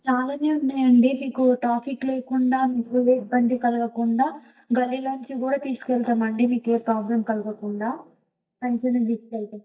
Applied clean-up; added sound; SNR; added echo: neural mask model DeepFilterNet 3.